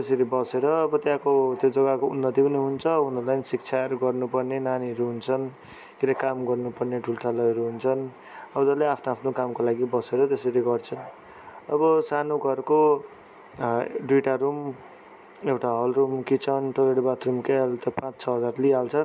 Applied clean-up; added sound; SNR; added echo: none; none; none; none.